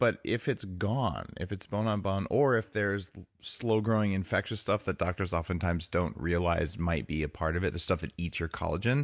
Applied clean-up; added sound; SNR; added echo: none; none; none; none.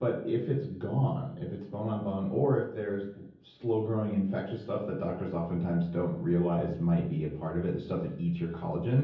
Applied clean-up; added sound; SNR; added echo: none; none; none; reverberation time 0.7 s.